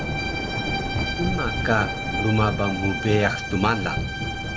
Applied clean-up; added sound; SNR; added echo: none; Thunder / Rain + Bowed string instrument; 1 dB; none.